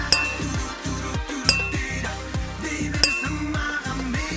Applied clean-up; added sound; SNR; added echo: none; Glass; 1 dB; none.